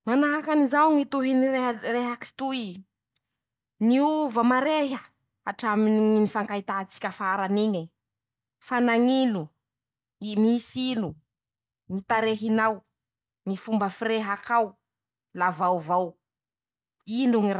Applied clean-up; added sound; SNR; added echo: none; none; none; none.